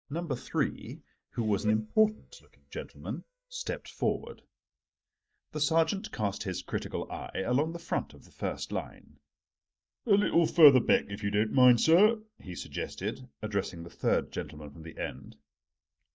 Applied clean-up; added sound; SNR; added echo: neural mask model DeepFilterNet 3.